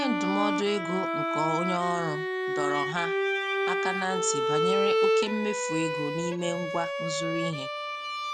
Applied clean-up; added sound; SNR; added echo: none; Bowed string instrument; -3 dB; none.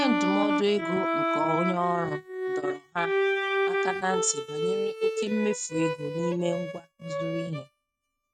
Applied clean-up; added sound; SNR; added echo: neural mask model RNNoise.